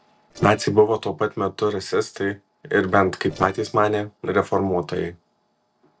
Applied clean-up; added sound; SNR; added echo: neural separator model SepFormer DNS4.